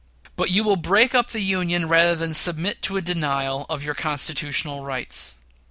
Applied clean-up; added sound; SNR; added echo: none; none; none; none.